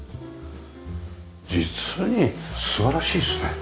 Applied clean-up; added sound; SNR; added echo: none; none; none; none.